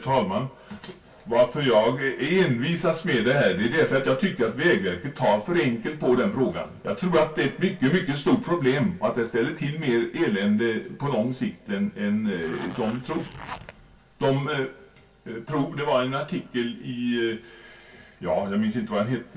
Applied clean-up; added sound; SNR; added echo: none; Zipper (clothing); 16 dB; reverberation time 0.2 s.